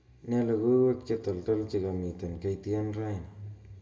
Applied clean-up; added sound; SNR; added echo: none; none; none; reverberation time 1.1 s.